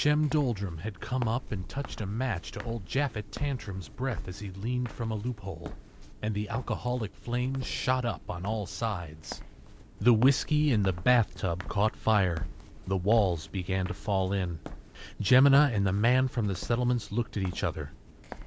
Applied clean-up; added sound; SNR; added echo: none; Walk, footsteps; 13 dB; none.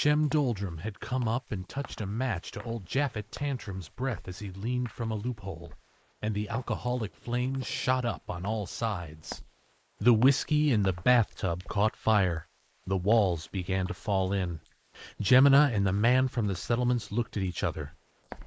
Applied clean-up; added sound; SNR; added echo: neural mask model Resemble Enhance denoiser.